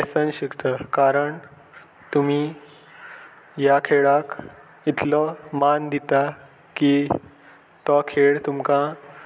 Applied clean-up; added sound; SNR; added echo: none; none; none; none.